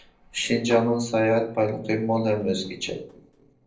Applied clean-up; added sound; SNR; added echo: neural separator model SepFormer DNS4.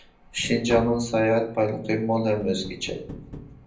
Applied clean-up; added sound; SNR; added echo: none; Tap; 16 dB; reverberation time 0.6 s.